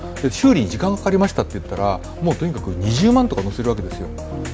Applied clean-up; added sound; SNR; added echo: none; none; none; none.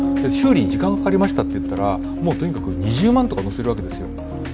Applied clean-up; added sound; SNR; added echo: none; Piano; 4 dB; none.